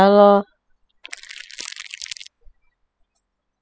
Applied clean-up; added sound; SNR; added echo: classical method spectral subtraction.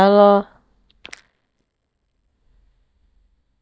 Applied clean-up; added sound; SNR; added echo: neural mask model DeepFilterNet 3.